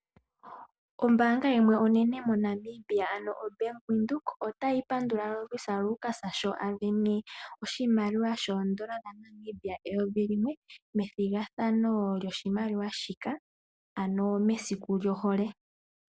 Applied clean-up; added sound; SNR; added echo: none; none; none; none.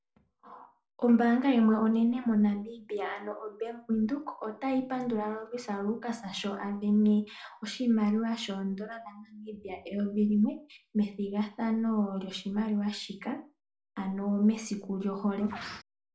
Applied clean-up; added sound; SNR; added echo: neural separator model SepFormer DNS4.